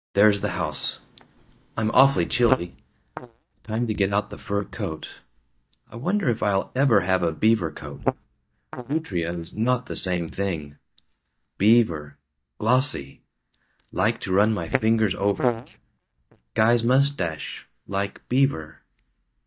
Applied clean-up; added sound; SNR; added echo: neural mask model DeepFilterNet 3.